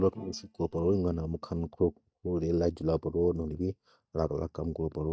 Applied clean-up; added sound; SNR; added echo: neural mask model DeepFilterNet 3.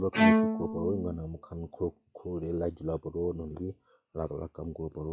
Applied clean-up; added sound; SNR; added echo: classical method log-MMSE.